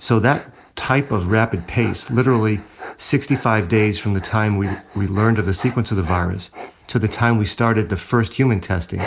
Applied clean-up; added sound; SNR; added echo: none; Dog; 19 dB; none.